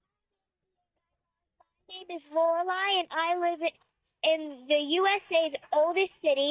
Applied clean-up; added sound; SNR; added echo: neural mask model DeepFilterNet 3.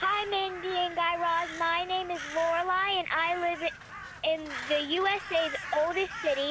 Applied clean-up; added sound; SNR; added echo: none; Crow; 12 dB; none.